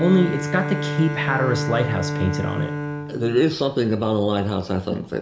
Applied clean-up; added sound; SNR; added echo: none; Bowed string instrument; 6 dB; reverberation time 1.3 s.